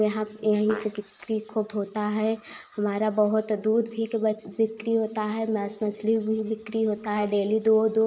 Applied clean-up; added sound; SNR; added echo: neural mask model Resemble Enhance denoiser.